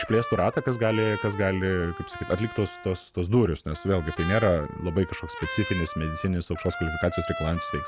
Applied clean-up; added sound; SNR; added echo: none; Trumpet; 11 dB; none.